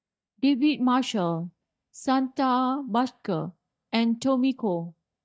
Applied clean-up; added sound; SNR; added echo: neural mask model DeepFilterNet 3.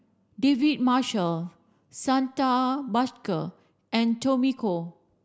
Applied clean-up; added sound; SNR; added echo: none; none; none; none.